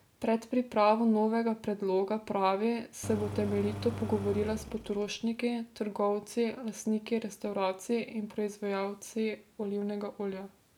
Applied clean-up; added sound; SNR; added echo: none; Engine; 9 dB; none.